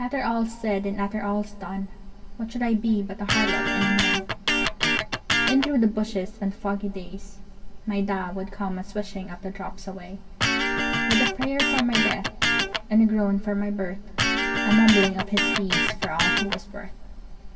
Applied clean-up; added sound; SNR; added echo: none; Electric guitar; -2 dB; reverberation time 2.7 s.